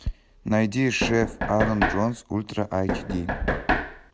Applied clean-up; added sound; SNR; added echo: none; Knock; 2 dB; none.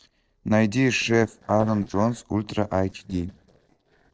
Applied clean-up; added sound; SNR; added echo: neural separator model SepFormer DNS4.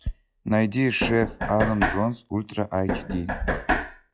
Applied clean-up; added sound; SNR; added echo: classical method log-MMSE.